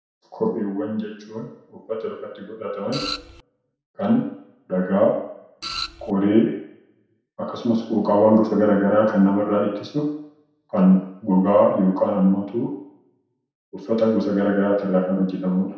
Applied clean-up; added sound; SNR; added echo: none; Printer; 9 dB; reverberation time 0.7 s.